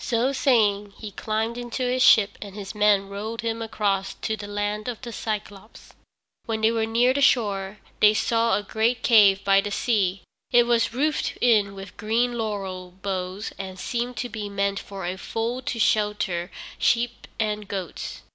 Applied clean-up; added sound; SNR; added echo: none; none; none; none.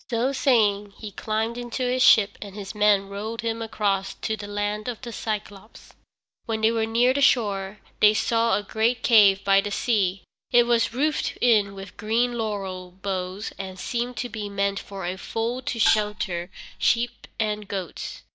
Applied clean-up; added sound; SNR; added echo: neural mask model DeepFilterNet 3.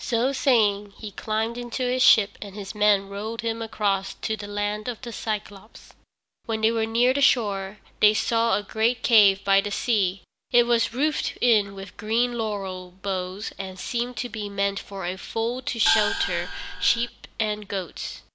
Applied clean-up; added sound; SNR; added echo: none; Gong; 2 dB; none.